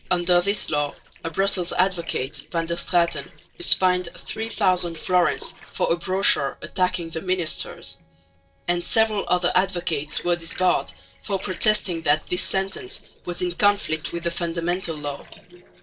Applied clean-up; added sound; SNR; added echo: neural separator model SepFormer DNS4.